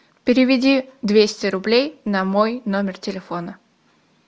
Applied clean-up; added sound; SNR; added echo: none; none; none; none.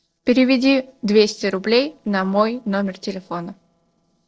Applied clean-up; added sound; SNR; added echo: neural separator model SepFormer DNS4.